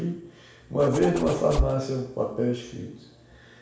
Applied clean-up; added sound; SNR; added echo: none; Zipper (clothing); 2 dB; reverberation time 0.7 s.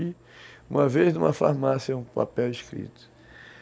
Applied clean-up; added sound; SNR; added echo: none; none; none; none.